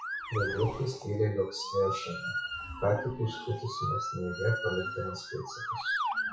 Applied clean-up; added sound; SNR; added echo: classical method WPE with log-MMSE.